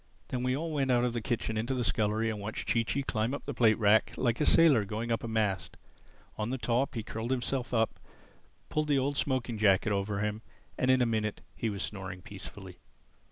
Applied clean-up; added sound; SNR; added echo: none; none; none; none.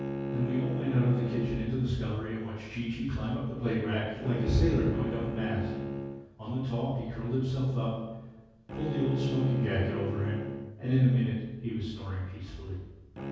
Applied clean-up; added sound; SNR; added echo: none; Bowed string instrument; 8 dB; reverberation time 1.3 s.